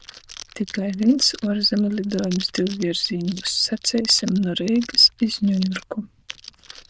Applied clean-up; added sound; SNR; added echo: neural diffusion model UNIVERSE++.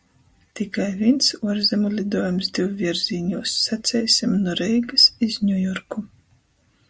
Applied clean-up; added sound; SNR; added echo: none; none; none; none.